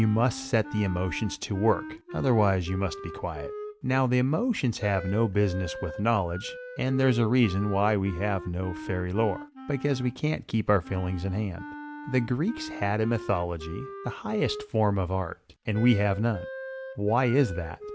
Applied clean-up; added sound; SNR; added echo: none; Wind instrument, woodwind instrument; 13 dB; none.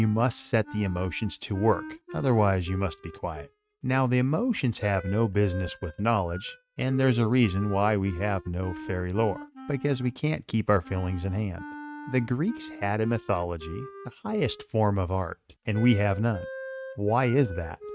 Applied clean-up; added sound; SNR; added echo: neural mask model RNNoise.